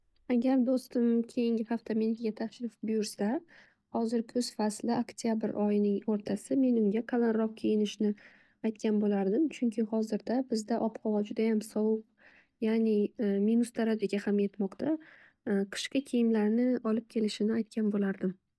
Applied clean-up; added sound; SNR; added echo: neural mask model DeepFilterNet 3.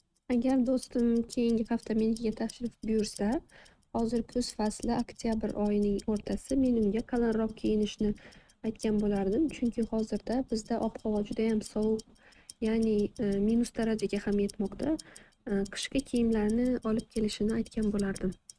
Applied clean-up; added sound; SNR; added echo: neural mask model RNNoise.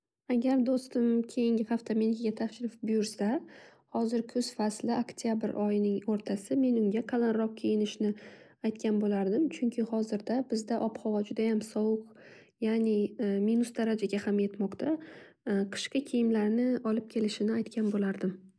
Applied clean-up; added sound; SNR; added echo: none; none; none; none.